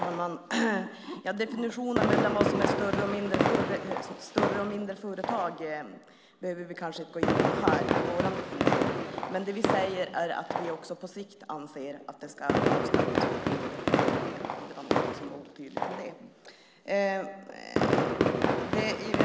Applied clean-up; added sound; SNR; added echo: none; Fireworks; -4 dB; none.